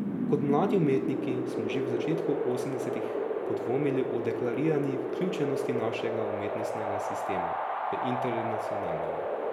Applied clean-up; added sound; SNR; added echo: none; Wind; -1 dB; none.